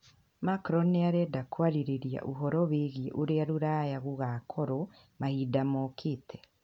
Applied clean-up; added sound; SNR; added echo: none; none; none; none.